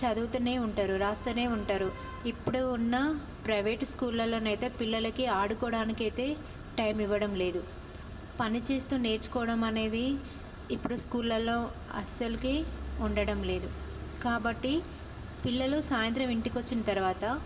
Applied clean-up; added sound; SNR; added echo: none; Car passing by / Idling / Accelerating, revving, vroom; 11 dB; reverberation time 0.6 s.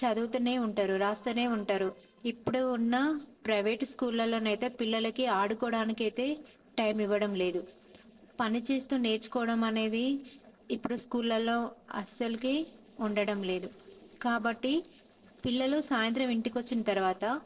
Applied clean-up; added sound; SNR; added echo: neural separator model SepFormer DNS4.